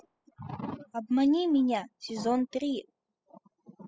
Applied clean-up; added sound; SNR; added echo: classical method spectral subtraction.